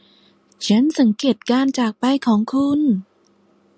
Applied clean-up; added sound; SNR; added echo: none; none; none; none.